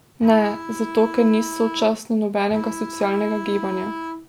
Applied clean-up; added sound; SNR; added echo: none; Bowed string instrument; 10 dB; none.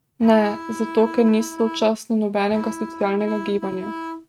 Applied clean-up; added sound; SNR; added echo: neural mask model RNNoise.